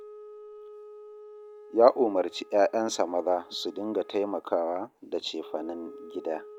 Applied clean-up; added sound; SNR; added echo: none; Wind instrument, woodwind instrument; 19 dB; none.